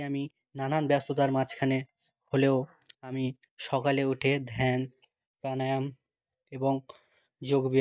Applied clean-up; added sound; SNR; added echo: neural mask model DeepFilterNet 3.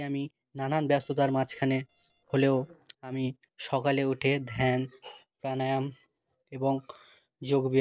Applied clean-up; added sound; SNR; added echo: neural separator model SepFormer DNS4.